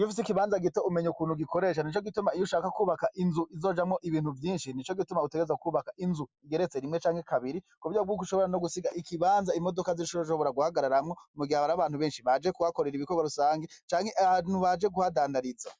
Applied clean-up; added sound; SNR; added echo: none; none; none; none.